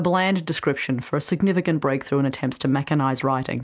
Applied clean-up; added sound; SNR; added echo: none; none; none; none.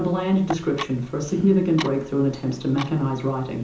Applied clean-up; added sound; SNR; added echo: none; Clock; 15 dB; reverberation time 0.6 s.